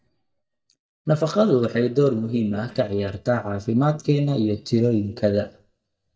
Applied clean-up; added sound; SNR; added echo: neural mask model DeepFilterNet 3.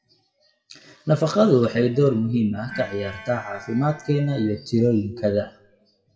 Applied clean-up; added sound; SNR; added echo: classical method WPE with log-MMSE.